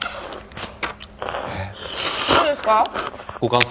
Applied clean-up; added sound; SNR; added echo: none; Crack; 12 dB; none.